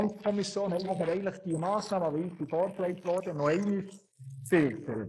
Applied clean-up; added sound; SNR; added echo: neural mask model Resemble Enhance denoiser.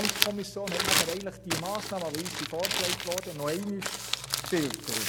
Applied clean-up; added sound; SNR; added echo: none; Crumpling, crinkling; -2 dB; none.